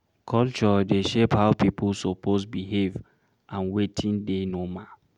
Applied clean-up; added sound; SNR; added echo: none; none; none; none.